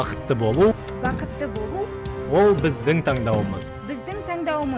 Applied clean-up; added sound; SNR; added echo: none; Slam; 14 dB; none.